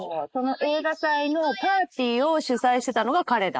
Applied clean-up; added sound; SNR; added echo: neural mask model Resemble Enhance denoiser.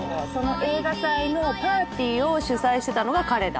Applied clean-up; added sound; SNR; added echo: none; Bass guitar + Wind instrument, woodwind instrument; 14 dB; none.